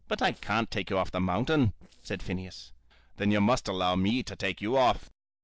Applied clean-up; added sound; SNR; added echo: neural separator model SepFormer DNS4.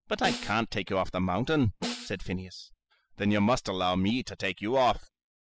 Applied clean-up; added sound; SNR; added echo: classical method spectral subtraction.